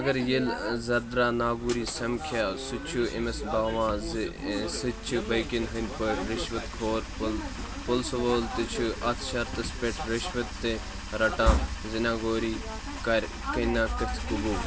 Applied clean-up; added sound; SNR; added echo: none; none; none; none.